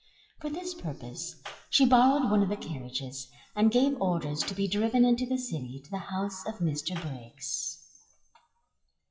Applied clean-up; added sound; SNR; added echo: classical method WPE with log-MMSE.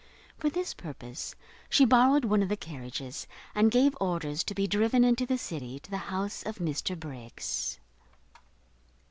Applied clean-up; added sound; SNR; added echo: none; none; none; none.